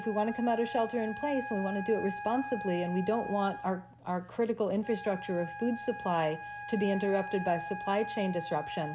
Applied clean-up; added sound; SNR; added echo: none; Wind instrument, woodwind instrument; 10 dB; none.